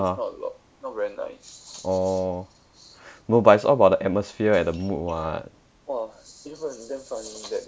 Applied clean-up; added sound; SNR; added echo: none; none; none; none.